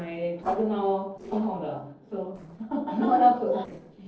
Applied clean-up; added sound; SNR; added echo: neural separator model SepFormer DNS4.